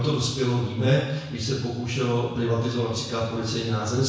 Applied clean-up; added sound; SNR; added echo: none; none; none; reverberation time 1.1 s.